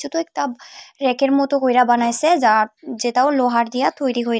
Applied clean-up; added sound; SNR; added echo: none; none; none; none.